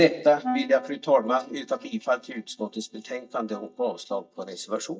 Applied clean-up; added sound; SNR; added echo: neural mask model DeepFilterNet 3.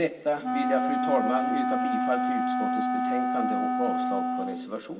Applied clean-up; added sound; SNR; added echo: none; Wind instrument, woodwind instrument; -4 dB; reverberation time 0.8 s.